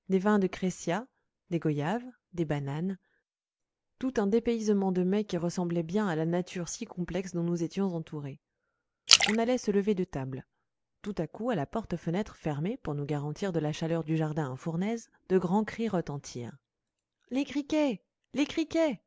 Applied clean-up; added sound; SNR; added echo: none; Splash, splatter; -1 dB; none.